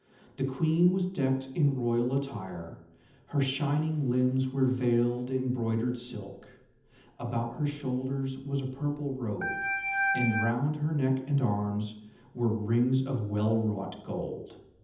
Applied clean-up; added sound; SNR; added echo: none; Organ; 0 dB; reverberation time 0.8 s.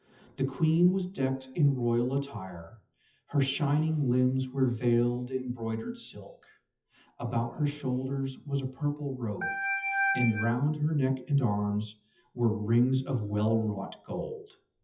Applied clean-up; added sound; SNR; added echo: classical method WPE with log-MMSE.